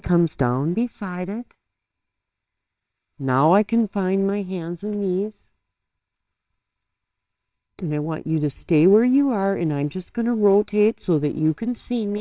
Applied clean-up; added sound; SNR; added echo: neural separator model SepFormer WHAMR!.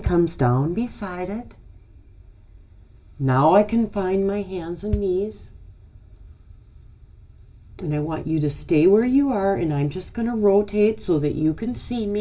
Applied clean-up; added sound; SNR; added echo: none; Bass drum; 13 dB; reverberation time 0.2 s.